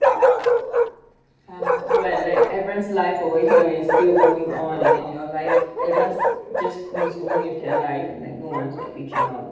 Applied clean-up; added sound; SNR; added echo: neural separator model SepFormer DNS4.